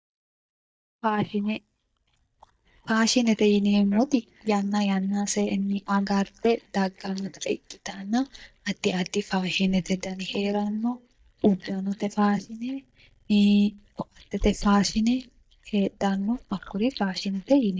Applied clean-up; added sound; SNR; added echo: neural mask model DeepFilterNet 3.